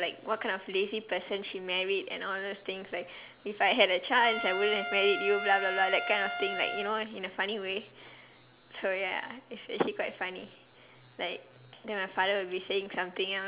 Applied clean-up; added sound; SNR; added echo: none; Trumpet; 4 dB; none.